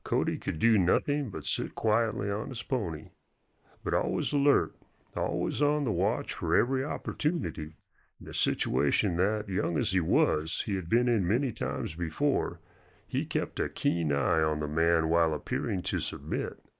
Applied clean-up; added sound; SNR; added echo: neural mask model Resemble Enhance denoiser.